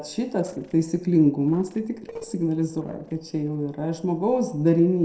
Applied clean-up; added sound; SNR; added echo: neural separator model SepFormer DNS4.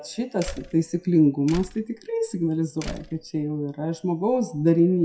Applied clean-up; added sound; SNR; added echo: classical method WPE with log-MMSE.